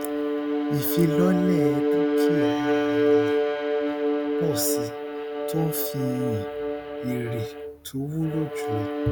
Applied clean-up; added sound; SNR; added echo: none; Bowed string instrument; -4 dB; none.